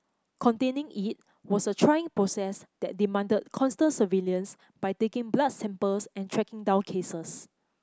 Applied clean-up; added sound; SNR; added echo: none; none; none; none.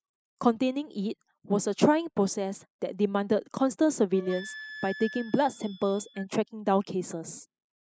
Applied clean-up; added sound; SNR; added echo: classical method spectral subtraction.